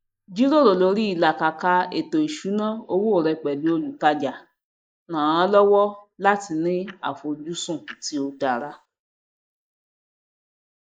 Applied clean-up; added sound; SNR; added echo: neural mask model Resemble Enhance denoiser.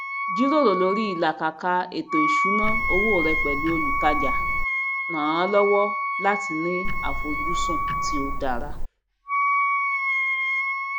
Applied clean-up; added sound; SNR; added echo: none; Wind instrument, woodwind instrument + Tick-tock; -2 dB; none.